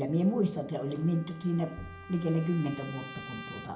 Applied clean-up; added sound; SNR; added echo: none; Trumpet; 17 dB; reverberation time 0.5 s.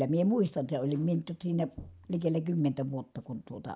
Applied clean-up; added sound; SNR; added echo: none; none; none; none.